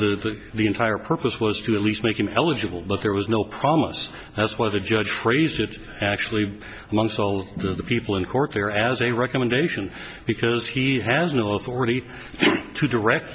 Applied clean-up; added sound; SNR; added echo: none; none; none; none.